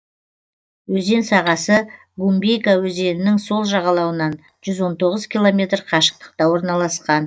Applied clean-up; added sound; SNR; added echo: neural mask model DeepFilterNet 3.